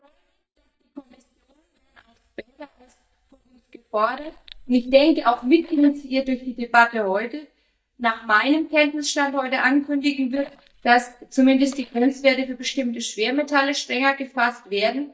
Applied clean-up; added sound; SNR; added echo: neural mask model DeepFilterNet 3.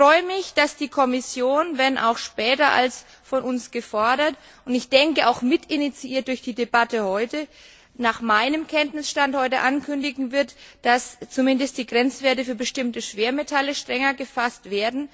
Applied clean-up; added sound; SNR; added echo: none; none; none; none.